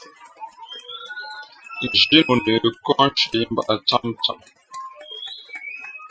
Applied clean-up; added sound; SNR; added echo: classical method Wiener filter.